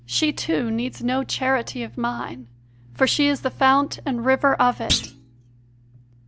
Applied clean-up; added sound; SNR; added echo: none; Thump, thud; 6 dB; none.